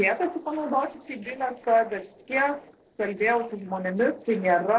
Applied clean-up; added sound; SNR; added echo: neural separator model SepFormer DNS4.